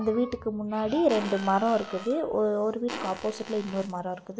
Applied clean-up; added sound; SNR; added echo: none; Fart; 13 dB; none.